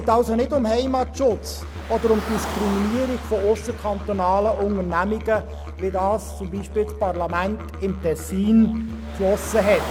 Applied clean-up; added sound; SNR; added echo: none; Musical instrument + Car; 10 dB; none.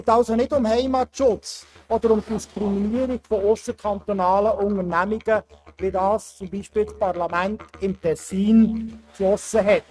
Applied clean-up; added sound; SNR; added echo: neural mask model RNNoise.